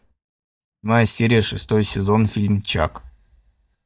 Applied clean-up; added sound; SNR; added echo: neural mask model DeepFilterNet 3.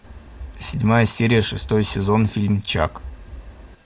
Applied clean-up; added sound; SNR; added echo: none; Wind; 16 dB; none.